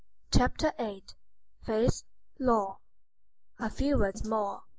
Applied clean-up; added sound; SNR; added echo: neural mask model Resemble Enhance denoiser.